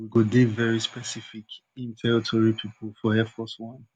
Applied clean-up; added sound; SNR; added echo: none; none; none; none.